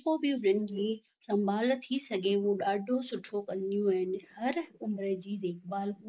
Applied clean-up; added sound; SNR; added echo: neural mask model Resemble Enhance denoiser.